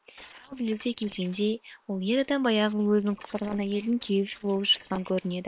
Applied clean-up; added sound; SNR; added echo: neural separator model SepFormer WHAM!.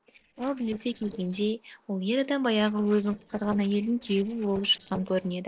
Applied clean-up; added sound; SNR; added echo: neural separator model SepFormer DNS4.